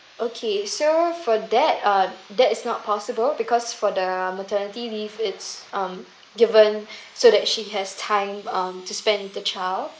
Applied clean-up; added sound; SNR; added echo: neural mask model Resemble Enhance denoiser.